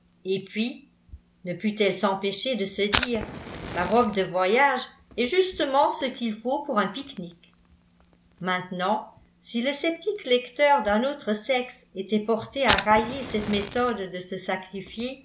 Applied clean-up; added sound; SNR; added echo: none; Fire; 10 dB; none.